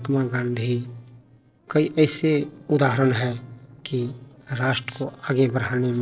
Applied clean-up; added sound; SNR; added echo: neural separator model SepFormer DNS4.